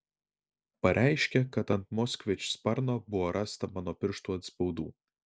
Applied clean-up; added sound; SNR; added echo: none; none; none; none.